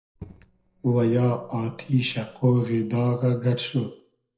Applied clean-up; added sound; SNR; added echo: neural separator model SepFormer DNS4.